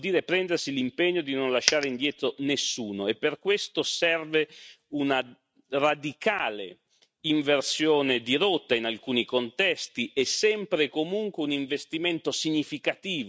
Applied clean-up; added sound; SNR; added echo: neural mask model RNNoise.